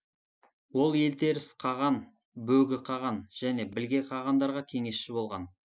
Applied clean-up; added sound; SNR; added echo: none; none; none; none.